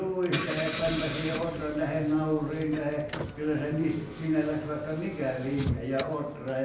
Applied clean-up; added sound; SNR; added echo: none; Engine / Car; 6 dB; reverberation time 0.9 s.